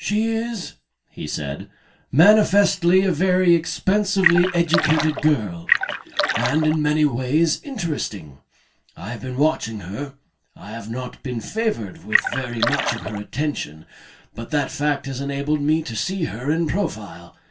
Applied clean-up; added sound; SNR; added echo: none; Splash, splatter; 2 dB; reverberation time 0.2 s.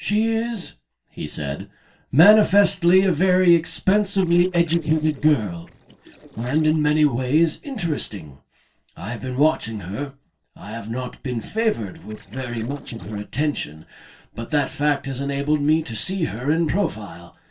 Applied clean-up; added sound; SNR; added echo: neural separator model SepFormer DNS4.